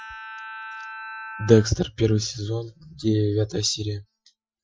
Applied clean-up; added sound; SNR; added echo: classical method Wiener filter.